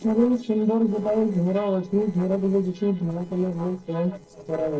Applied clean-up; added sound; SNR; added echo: neural separator model SepFormer DNS4.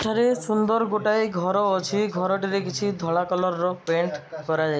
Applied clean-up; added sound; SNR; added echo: none; none; none; none.